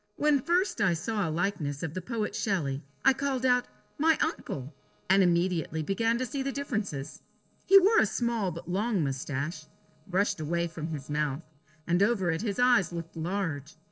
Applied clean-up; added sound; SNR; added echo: neural separator model SepFormer DNS4.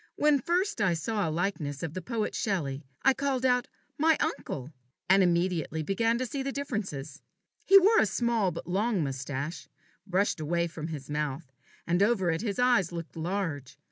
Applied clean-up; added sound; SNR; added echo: none; none; none; none.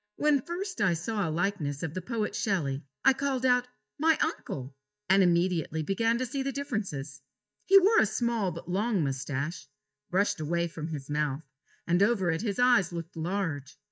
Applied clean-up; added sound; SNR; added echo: neural mask model DeepFilterNet 3.